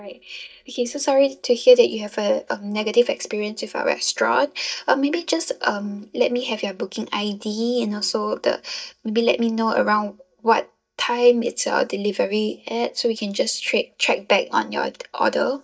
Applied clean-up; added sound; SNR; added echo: neural mask model DeepFilterNet 3.